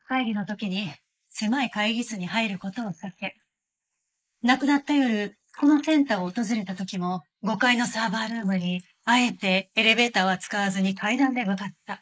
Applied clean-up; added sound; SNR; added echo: neural mask model Resemble Enhance denoiser.